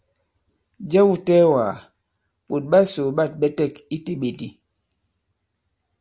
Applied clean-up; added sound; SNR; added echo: none; none; none; none.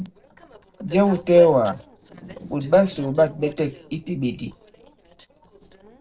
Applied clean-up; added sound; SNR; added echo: neural separator model SepFormer DNS4.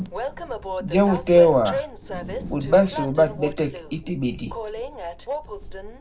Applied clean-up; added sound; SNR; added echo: none; Train; 9 dB; reverberation time 0.3 s.